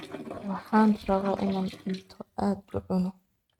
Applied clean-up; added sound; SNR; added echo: neural mask model RNNoise.